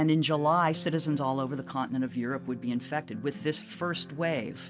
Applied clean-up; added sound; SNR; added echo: none; none; none; none.